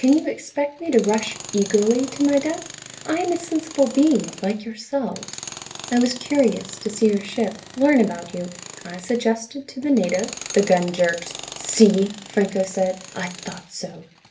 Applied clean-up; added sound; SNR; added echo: none; Tools; 16 dB; reverberation time 0.3 s.